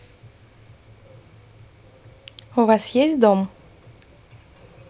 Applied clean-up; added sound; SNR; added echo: none; none; none; none.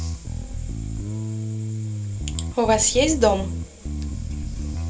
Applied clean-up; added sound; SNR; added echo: none; Bass guitar; 3 dB; reverberation time 0.2 s.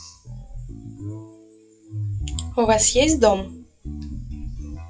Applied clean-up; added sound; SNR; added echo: classical method WPE with log-MMSE.